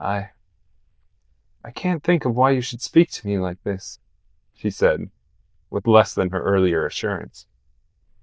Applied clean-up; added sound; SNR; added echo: neural diffusion model UNIVERSE++.